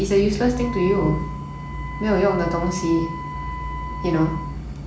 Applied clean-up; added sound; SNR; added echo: none; Wind instrument, woodwind instrument; 13 dB; reverberation time 0.4 s.